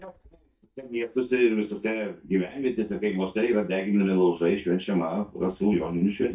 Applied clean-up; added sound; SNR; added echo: neural mask model DeepFilterNet 3.